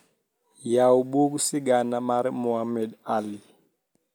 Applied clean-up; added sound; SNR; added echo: none; none; none; none.